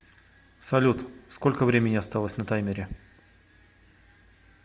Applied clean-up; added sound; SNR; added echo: none; none; none; none.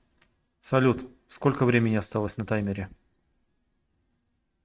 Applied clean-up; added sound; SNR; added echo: neural mask model RNNoise.